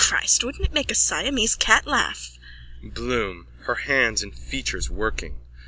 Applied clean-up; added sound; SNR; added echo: none; none; none; none.